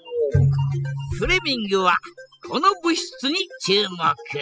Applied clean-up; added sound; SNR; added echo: classical method spectral subtraction.